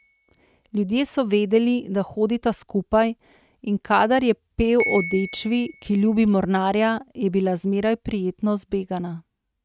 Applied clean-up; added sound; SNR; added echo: neural mask model RNNoise.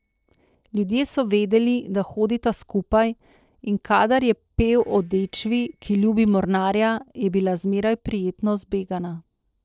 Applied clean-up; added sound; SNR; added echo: neural separator model SepFormer DNS4.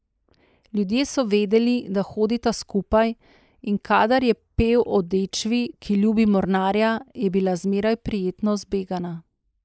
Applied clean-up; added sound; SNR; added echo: neural mask model Resemble Enhance denoiser.